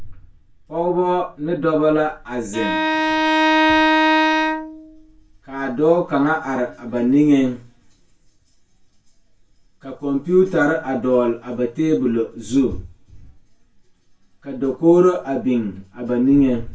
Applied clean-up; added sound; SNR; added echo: none; Bowed string instrument; -2 dB; reverberation time 0.2 s.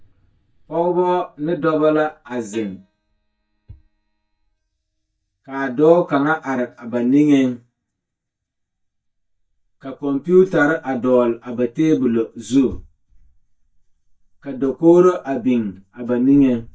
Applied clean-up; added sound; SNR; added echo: neural mask model DeepFilterNet 3.